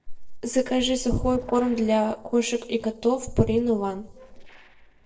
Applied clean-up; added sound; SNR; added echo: neural separator model SepFormer DNS4.